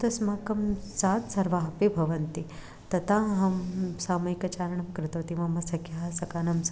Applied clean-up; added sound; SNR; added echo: none; none; none; none.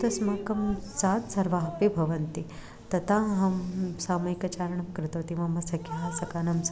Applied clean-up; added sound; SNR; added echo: none; Drip; 15 dB; none.